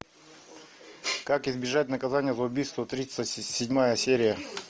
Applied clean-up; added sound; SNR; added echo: none; none; none; none.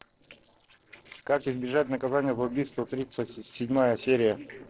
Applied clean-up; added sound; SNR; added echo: neural separator model SepFormer DNS4.